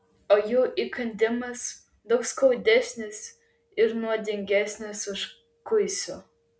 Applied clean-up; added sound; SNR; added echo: none; none; none; none.